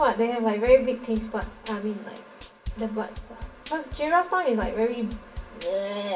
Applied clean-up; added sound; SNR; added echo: none; Drum / Drum kit; 15 dB; reverberation time 0.6 s.